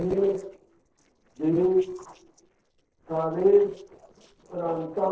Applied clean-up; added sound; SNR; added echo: neural separator model SepFormer DNS4.